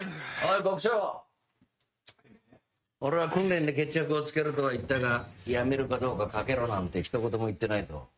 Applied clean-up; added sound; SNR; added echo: neural mask model RNNoise.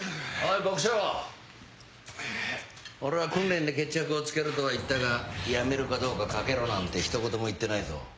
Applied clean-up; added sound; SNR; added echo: none; Bird; 8 dB; none.